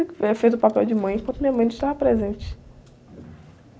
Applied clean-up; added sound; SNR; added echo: none; Microwave oven; 18 dB; none.